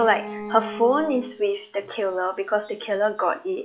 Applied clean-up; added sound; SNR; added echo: classical method log-MMSE.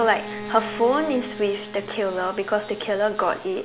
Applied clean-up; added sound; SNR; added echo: none; Bowed string instrument; 14 dB; none.